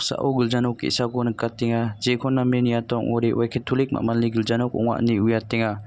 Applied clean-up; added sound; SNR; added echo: none; none; none; none.